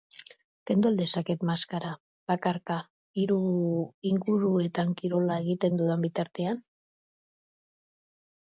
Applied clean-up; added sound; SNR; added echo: none; none; none; none.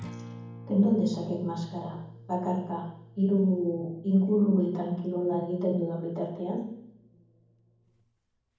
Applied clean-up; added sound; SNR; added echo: none; Acoustic guitar; 20 dB; reverberation time 1.2 s.